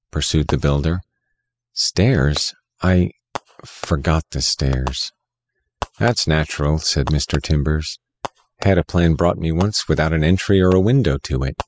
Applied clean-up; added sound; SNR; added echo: classical method spectral subtraction.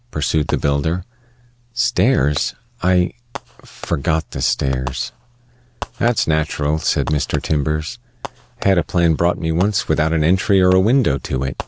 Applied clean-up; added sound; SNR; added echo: none; Fireworks; 18 dB; none.